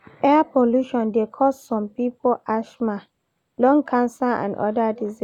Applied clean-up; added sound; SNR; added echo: none; none; none; none.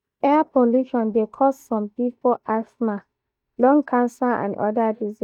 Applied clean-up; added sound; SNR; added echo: neural mask model DeepFilterNet 3.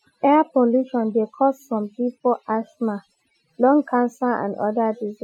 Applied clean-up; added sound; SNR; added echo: classical method Wiener filter.